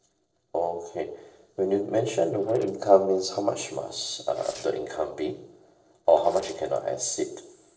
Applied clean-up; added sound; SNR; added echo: neural separator model SepFormer DNS4.